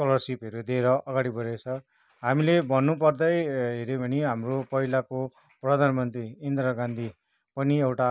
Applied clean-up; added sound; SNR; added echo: none; none; none; none.